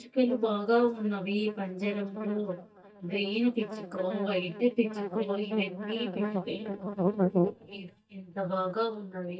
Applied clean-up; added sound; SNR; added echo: neural mask model DeepFilterNet 3.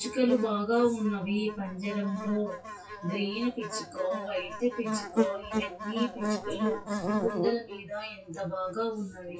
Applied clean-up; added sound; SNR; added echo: classical method WPE with log-MMSE.